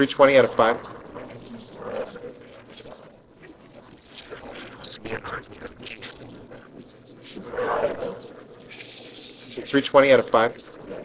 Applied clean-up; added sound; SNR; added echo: neural separator model SepFormer DNS4.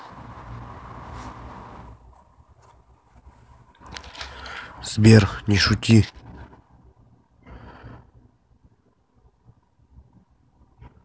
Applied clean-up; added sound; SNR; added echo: none; none; none; none.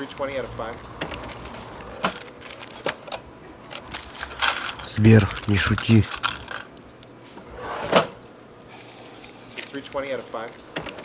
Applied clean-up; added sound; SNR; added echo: none; Mechanisms; 4 dB; none.